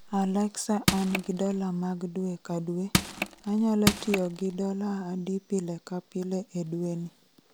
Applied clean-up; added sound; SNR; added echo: none; Crushing; 1 dB; none.